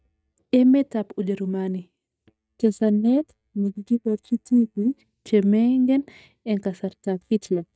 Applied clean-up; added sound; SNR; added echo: neural mask model DeepFilterNet 3.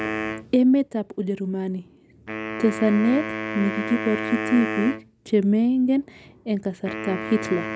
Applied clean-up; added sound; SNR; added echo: none; Wind instrument, woodwind instrument; 8 dB; none.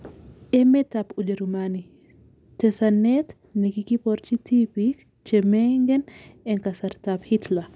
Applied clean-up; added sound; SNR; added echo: none; none; none; none.